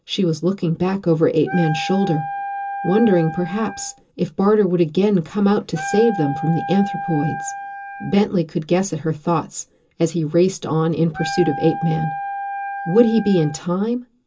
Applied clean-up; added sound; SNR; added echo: none; Wind instrument, woodwind instrument; 9 dB; reverberation time 0.2 s.